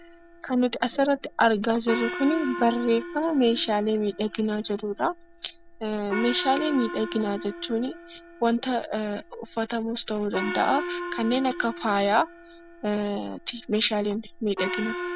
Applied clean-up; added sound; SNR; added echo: none; Gong; 11 dB; none.